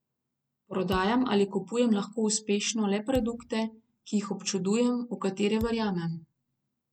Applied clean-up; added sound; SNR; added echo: none; Thump, thud; 17 dB; none.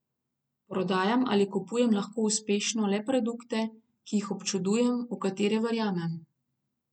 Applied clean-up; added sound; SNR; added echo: none; none; none; none.